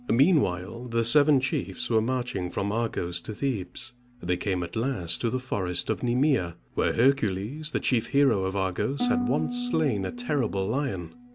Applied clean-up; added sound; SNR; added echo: none; Harp; 12 dB; none.